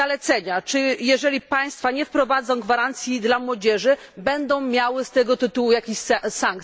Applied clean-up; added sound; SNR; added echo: none; none; none; none.